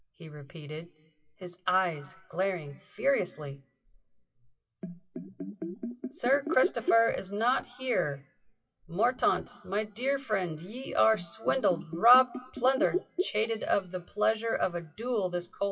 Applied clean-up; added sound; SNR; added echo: classical method WPE with log-MMSE.